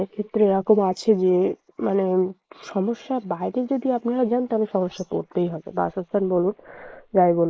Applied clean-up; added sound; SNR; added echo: neural mask model Resemble Enhance denoiser.